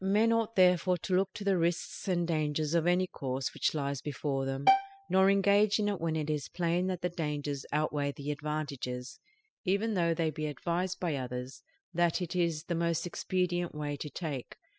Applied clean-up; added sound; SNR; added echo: classical method spectral subtraction.